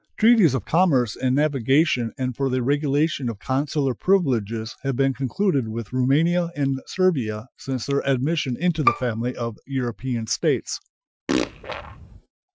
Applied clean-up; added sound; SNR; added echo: classical method Wiener filter.